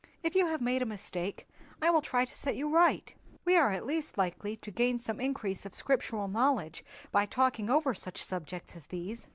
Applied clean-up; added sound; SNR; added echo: none; none; none; none.